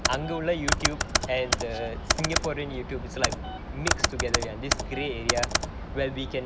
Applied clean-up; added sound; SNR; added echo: none; Computer keyboard; -1 dB; none.